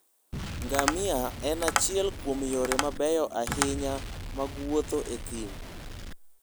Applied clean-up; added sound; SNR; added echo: none; Tap + Explosion; 3 dB; none.